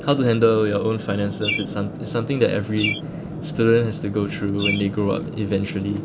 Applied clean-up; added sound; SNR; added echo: none; Bird; 10 dB; none.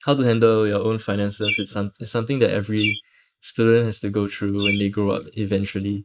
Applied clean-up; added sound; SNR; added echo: neural mask model Resemble Enhance denoiser.